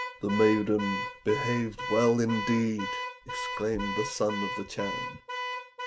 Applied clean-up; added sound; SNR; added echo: none; Alarm / Car; 6 dB; none.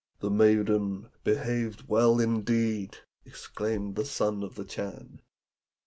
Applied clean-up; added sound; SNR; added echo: none; none; none; none.